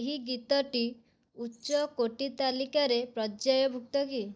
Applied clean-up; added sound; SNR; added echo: neural mask model DeepFilterNet 3.